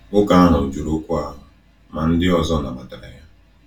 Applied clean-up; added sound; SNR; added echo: none; none; none; reverberation time 0.2 s.